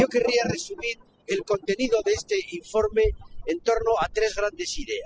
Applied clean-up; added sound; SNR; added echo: classical method spectral subtraction.